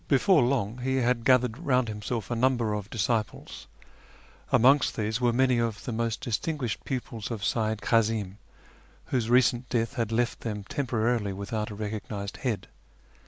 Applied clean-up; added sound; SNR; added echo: none; none; none; none.